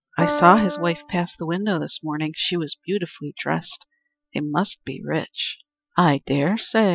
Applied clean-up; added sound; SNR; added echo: classical method spectral subtraction.